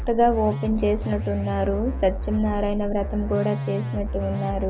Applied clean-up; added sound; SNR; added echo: none; Musical instrument; 4 dB; none.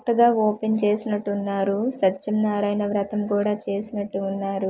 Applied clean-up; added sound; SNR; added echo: none; none; none; none.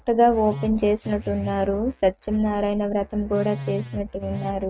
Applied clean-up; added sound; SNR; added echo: neural mask model RNNoise.